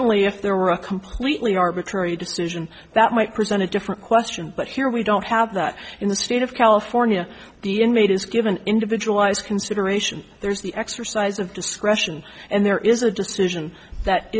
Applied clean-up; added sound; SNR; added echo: none; none; none; none.